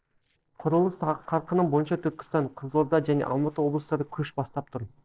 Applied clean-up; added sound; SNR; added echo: neural separator model SepFormer DNS4.